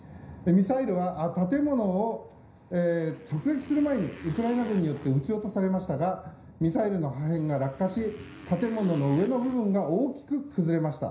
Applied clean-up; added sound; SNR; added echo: none; Motorcycle; 20 dB; reverberation time 0.5 s.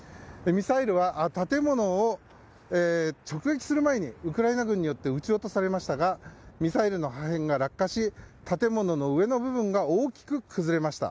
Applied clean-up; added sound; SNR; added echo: none; none; none; none.